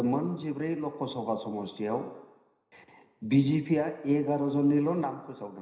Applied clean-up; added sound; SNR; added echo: none; none; none; reverberation time 0.9 s.